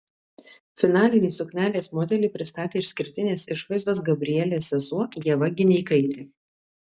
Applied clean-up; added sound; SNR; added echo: none; none; none; none.